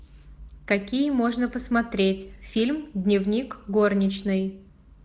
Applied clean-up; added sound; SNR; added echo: none; none; none; none.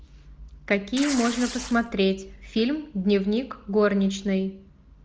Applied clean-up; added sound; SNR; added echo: none; Tearing; 10 dB; none.